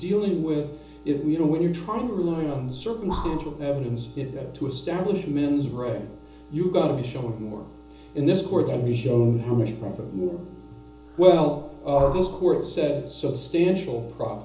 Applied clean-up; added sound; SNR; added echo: none; Breathing; 13 dB; reverberation time 0.6 s.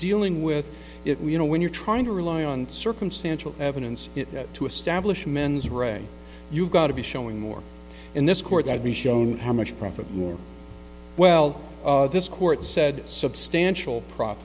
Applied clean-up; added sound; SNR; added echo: none; none; none; none.